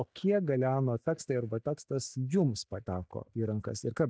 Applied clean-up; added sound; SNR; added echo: neural mask model DeepFilterNet 3.